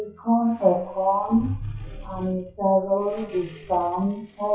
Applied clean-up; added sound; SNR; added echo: classical method WPE with log-MMSE.